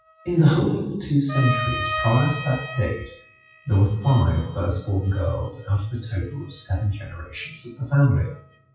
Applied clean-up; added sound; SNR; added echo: classical method WPE with log-MMSE.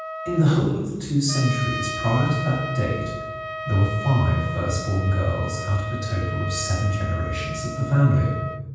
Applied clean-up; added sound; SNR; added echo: none; Trumpet; 10 dB; reverberation time 1.2 s.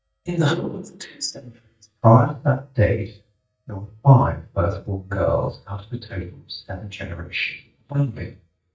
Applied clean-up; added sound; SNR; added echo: neural mask model DeepFilterNet 3.